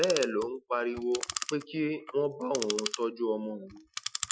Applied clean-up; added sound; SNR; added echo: classical method Wiener filter.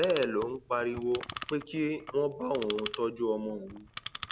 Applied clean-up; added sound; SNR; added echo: none; Clock; 7 dB; none.